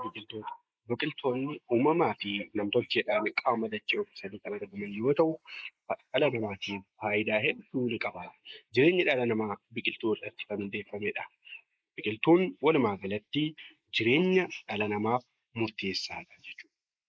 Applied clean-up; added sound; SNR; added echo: neural mask model Resemble Enhance denoiser.